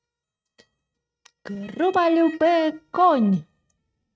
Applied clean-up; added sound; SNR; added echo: neural mask model RNNoise.